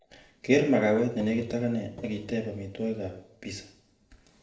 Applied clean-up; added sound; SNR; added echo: neural separator model SepFormer DNS4.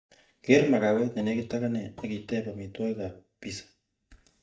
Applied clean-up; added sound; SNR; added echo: neural mask model DeepFilterNet 3.